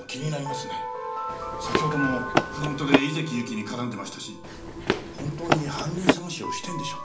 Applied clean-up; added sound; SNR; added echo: none; Run; -3 dB; reverberation time 0.4 s.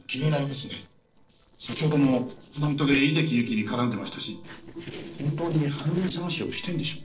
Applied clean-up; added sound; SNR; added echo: neural separator model SepFormer DNS4.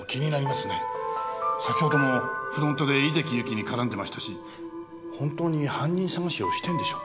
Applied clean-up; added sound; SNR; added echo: none; none; none; none.